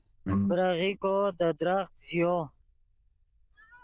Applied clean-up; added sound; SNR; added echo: neural diffusion model UNIVERSE++.